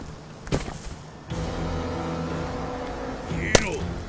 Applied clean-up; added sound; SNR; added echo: none; Wood; 1 dB; none.